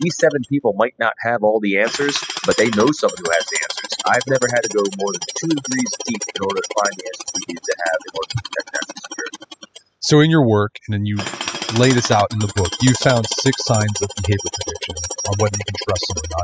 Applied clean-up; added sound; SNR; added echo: classical method spectral subtraction.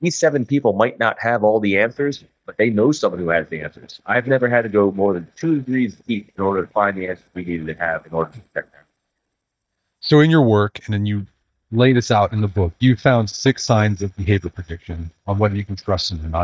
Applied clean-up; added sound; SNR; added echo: neural mask model DeepFilterNet 3.